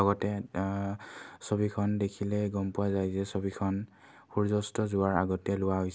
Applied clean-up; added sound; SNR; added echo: none; none; none; none.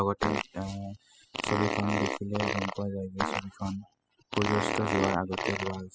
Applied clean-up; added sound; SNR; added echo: classical method spectral subtraction.